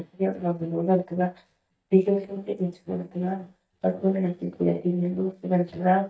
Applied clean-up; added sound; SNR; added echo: neural mask model DeepFilterNet 3.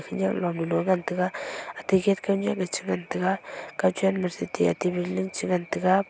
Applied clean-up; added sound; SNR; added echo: none; none; none; none.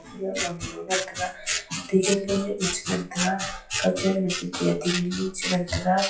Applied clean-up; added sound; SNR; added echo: classical method WPE with log-MMSE.